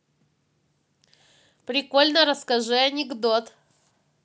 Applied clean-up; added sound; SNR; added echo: none; none; none; none.